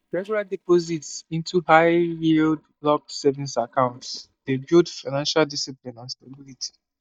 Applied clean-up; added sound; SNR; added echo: neural mask model DeepFilterNet 3.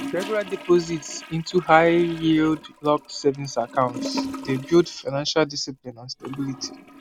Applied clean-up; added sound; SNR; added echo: none; Toilet flush / Gurgling; 14 dB; none.